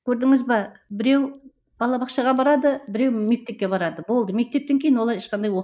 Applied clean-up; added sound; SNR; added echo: neural mask model Resemble Enhance denoiser.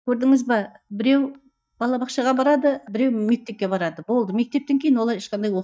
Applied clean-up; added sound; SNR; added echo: neural mask model DeepFilterNet 3.